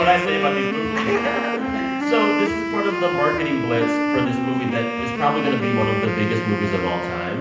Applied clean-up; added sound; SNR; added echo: none; Wind instrument, woodwind instrument; 1 dB; reverberation time 0.8 s.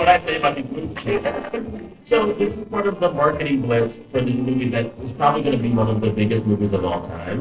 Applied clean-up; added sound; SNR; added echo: neural separator model SepFormer DNS4.